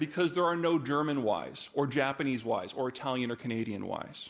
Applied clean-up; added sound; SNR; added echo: none; none; none; none.